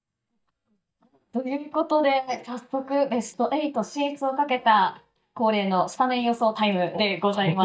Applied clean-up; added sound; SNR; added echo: neural mask model DeepFilterNet 3.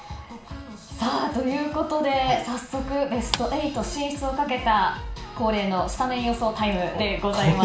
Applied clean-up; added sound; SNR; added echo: none; Clapping; 11 dB; reverberation time 0.4 s.